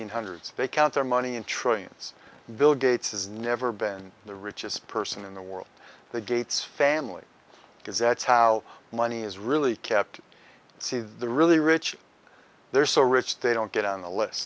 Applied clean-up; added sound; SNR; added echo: none; none; none; none.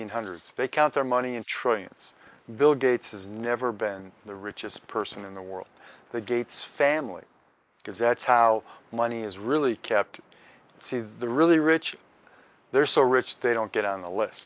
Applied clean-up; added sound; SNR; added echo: neural mask model Resemble Enhance denoiser.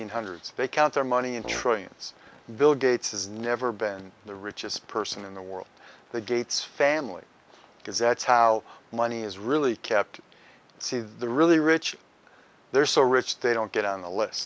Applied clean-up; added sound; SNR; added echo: none; Brass instrument; 15 dB; none.